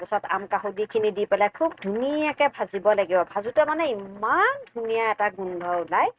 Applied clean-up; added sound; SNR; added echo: neural mask model RNNoise.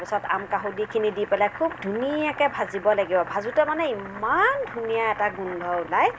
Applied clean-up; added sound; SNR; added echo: none; Boiling; 14 dB; none.